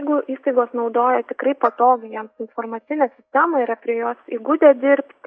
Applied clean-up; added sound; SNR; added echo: neural mask model DeepFilterNet 3.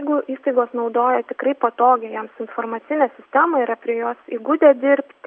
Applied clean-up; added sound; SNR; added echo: none; none; none; none.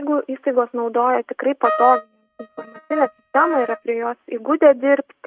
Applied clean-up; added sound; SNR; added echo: neural mask model RNNoise.